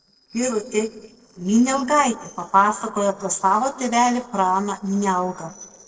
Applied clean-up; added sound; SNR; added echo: neural separator model SepFormer DNS4.